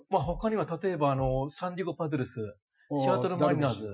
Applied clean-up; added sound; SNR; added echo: classical method Wiener filter.